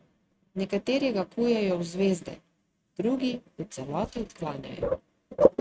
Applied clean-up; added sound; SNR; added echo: neural mask model RNNoise.